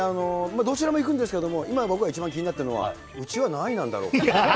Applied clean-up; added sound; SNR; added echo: none; Electric guitar; 17 dB; none.